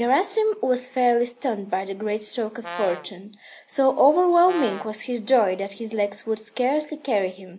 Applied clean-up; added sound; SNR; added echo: none; Brass instrument; 13 dB; none.